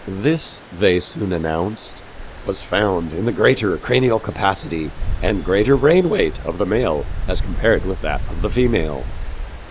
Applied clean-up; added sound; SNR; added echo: none; Stream; 7 dB; none.